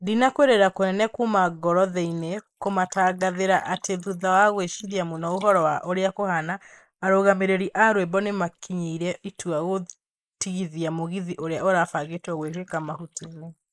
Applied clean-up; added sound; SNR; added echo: neural mask model Resemble Enhance denoiser.